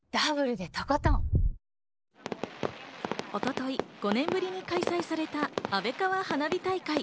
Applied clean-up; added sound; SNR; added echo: none; none; none; none.